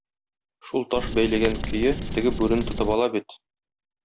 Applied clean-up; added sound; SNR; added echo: none; Writing; 3 dB; none.